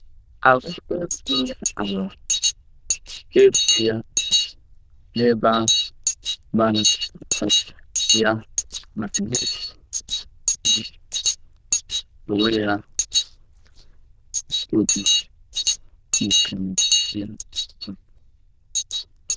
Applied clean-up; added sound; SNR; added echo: neural diffusion model UNIVERSE++.